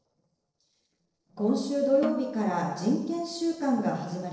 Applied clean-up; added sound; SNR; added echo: neural separator model SepFormer DNS4.